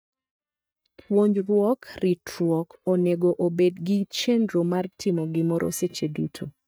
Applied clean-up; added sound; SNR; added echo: neural mask model DeepFilterNet 3.